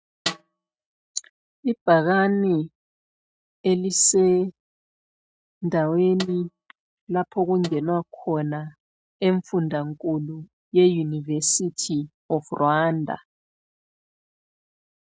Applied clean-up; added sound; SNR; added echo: neural mask model RNNoise.